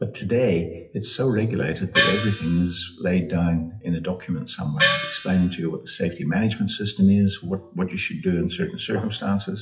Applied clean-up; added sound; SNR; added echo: classical method WPE with log-MMSE.